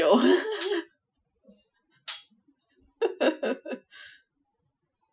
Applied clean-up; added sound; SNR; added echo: classical method Wiener filter.